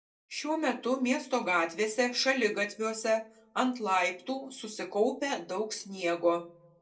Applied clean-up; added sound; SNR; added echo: none; none; none; reverberation time 0.2 s.